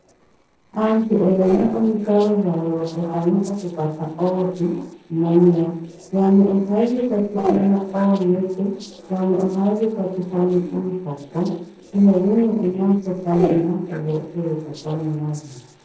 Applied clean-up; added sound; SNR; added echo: neural separator model SepFormer DNS4.